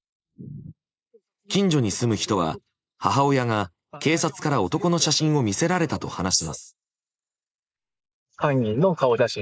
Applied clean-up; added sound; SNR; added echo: neural mask model Resemble Enhance denoiser.